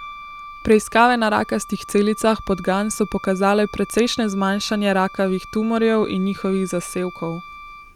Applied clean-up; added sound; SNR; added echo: none; Wind instrument, woodwind instrument; 17 dB; none.